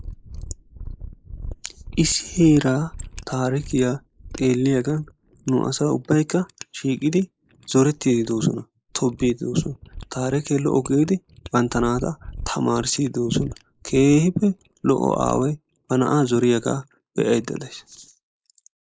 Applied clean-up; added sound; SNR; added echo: neural mask model Resemble Enhance denoiser.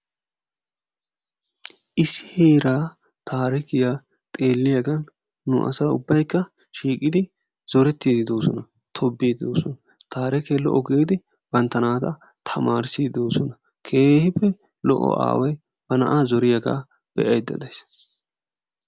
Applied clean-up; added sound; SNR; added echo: none; none; none; none.